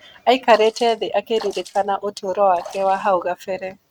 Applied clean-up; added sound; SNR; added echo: neural mask model RNNoise.